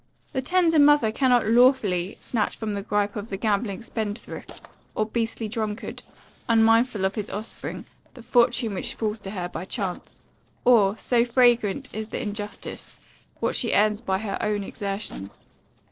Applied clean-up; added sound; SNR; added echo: neural separator model SepFormer DNS4.